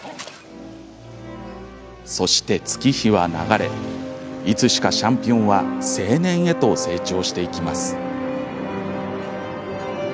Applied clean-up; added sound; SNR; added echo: none; none; none; none.